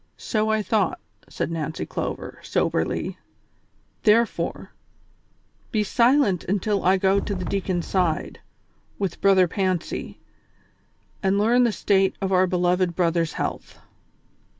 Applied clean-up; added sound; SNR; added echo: none; Wind; 6 dB; none.